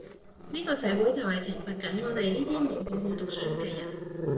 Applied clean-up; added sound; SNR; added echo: neural separator model SepFormer DNS4.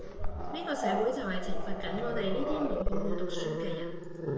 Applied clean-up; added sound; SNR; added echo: none; Growling; -4 dB; reverberation time 0.7 s.